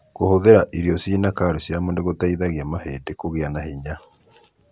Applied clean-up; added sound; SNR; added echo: none; none; none; none.